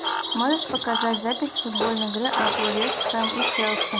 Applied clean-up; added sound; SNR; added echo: none; Cricket / Frog; 3 dB; none.